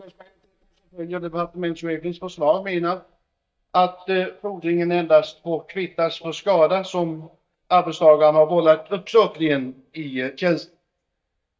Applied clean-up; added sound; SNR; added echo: neural mask model DeepFilterNet 3.